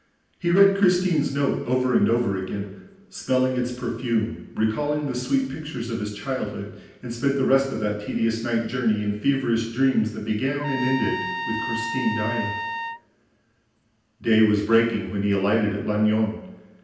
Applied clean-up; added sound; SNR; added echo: none; Trumpet; 6 dB; reverberation time 0.9 s.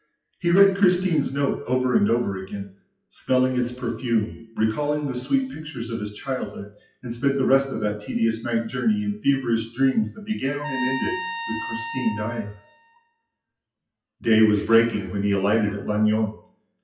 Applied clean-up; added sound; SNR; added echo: classical method WPE with log-MMSE.